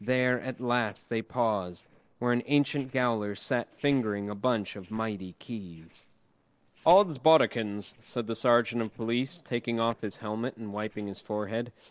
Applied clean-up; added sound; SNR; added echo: neural separator model SepFormer DNS4.